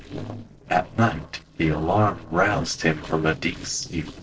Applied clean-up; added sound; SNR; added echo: neural separator model SepFormer DNS4.